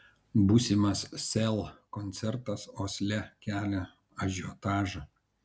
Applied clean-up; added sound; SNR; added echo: none; none; none; none.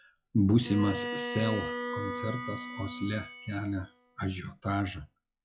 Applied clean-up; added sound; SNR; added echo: classical method log-MMSE.